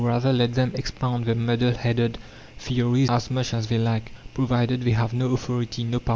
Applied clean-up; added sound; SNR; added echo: none; none; none; none.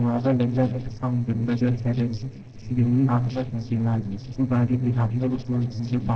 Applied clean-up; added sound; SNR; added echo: neural separator model SepFormer DNS4.